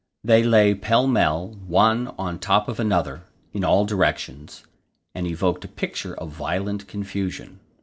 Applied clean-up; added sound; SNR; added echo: none; none; none; none.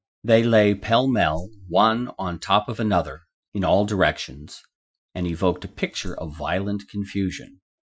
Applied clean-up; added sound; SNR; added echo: classical method Wiener filter.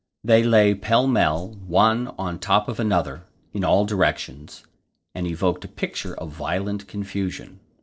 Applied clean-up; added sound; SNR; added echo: neural separator model SepFormer DNS4.